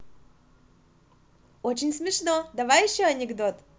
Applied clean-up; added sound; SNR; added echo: none; none; none; none.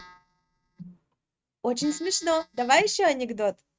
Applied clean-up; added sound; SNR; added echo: neural mask model RNNoise.